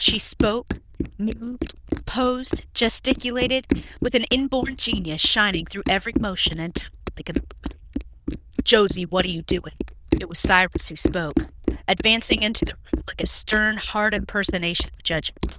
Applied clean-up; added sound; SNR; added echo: neural diffusion model UNIVERSE++.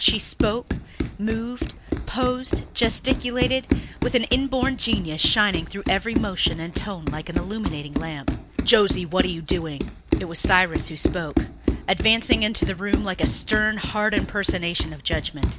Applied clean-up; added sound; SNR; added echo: none; Run; 2 dB; none.